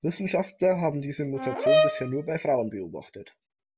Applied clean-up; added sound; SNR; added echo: none; Brass instrument; -3 dB; none.